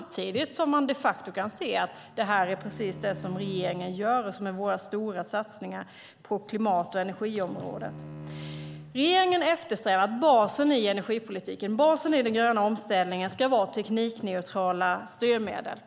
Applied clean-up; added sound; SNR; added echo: none; Bowed string instrument; 17 dB; none.